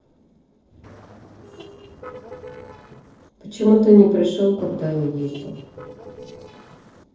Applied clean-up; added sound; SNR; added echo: neural separator model SepFormer DNS4.